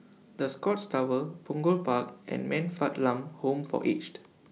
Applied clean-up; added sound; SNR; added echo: none; none; none; none.